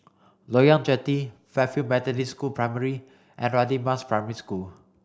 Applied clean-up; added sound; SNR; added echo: none; none; none; none.